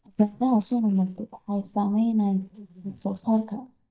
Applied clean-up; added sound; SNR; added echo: neural mask model DeepFilterNet 3.